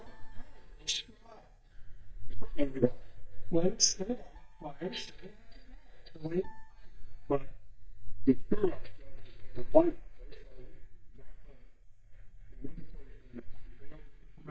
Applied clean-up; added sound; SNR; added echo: neural mask model DeepFilterNet 3.